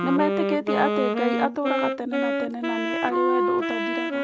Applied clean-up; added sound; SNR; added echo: none; Wind instrument, woodwind instrument; -3 dB; none.